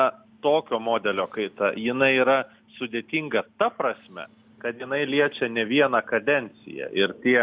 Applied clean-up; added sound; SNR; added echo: none; none; none; none.